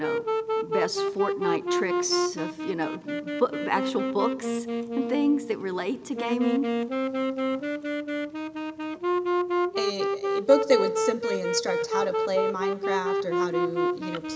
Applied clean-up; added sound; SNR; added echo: none; Wind instrument, woodwind instrument; -2 dB; none.